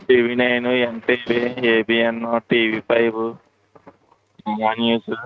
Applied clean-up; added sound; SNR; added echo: neural mask model RNNoise.